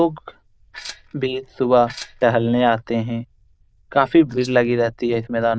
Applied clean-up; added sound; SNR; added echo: neural diffusion model UNIVERSE++.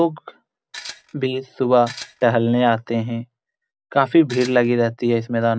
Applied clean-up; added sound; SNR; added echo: none; Tools; 16 dB; none.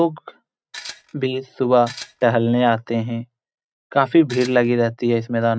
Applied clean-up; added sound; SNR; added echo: neural mask model RNNoise.